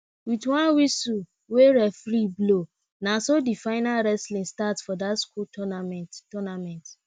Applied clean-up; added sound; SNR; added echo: none; none; none; none.